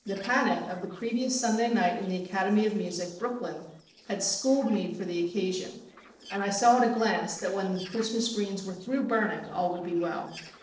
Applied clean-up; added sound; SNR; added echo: neural separator model SepFormer DNS4.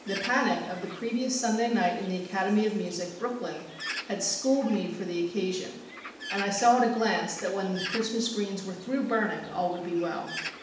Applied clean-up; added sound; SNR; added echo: none; Bird; 13 dB; reverberation time 0.8 s.